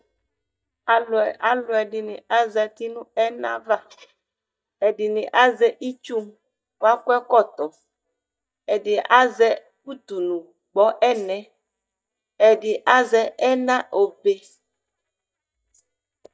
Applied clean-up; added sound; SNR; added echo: neural mask model DeepFilterNet 3.